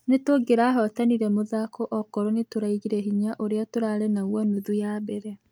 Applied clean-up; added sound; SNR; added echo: none; none; none; none.